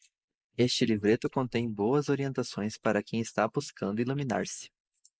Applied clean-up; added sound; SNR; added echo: neural mask model Resemble Enhance denoiser.